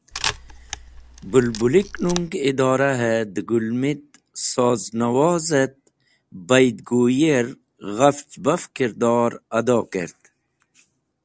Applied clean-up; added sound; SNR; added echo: none; Camera; 11 dB; none.